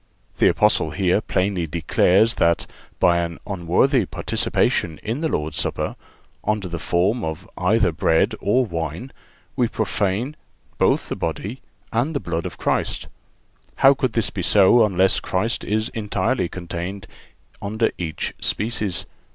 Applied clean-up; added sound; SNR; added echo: none; none; none; none.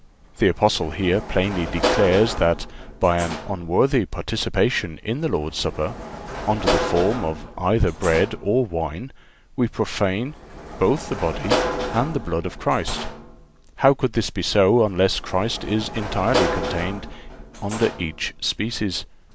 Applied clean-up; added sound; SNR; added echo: none; Sliding door / Slam; 8 dB; none.